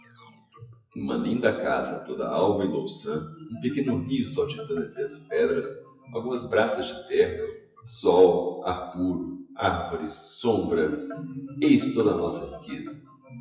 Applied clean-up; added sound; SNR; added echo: classical method WPE with log-MMSE.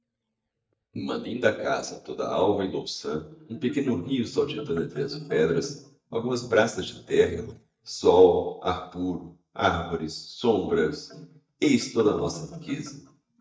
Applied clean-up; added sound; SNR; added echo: neural mask model DeepFilterNet 3.